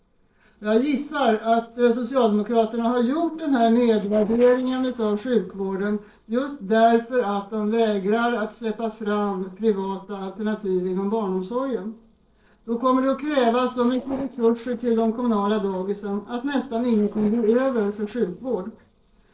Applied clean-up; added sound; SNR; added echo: neural separator model SepFormer DNS4.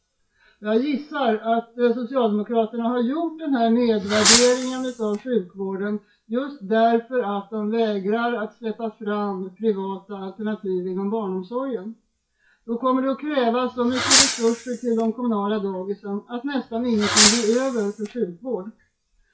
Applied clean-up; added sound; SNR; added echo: classical method WPE with log-MMSE.